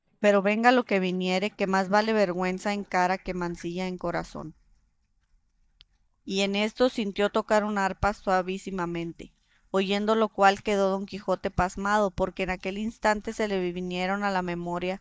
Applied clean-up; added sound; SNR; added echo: neural mask model DeepFilterNet 3.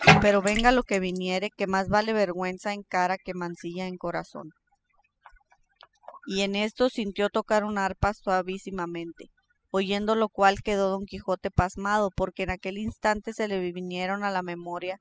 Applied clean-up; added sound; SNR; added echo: classical method spectral subtraction.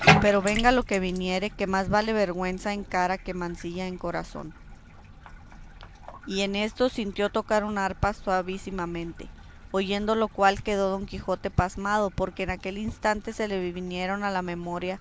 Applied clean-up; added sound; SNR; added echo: none; Bathtub (filling or washing); 7 dB; none.